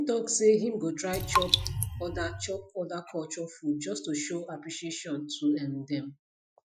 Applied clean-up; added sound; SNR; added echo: classical method Wiener filter.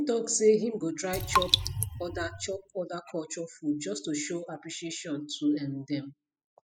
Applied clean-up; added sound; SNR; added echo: classical method spectral subtraction.